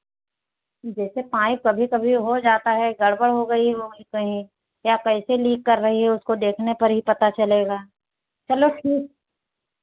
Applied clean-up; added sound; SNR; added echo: none; none; none; none.